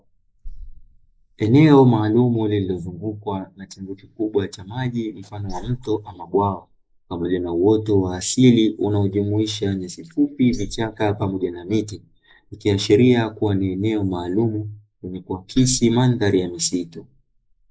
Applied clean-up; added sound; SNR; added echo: neural mask model Resemble Enhance denoiser.